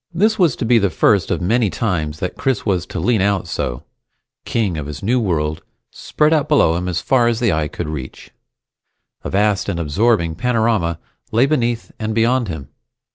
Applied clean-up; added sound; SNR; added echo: none; none; none; none.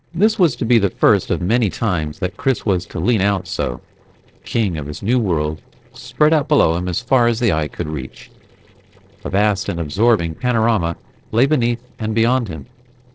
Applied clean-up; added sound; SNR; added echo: neural separator model SepFormer DNS4.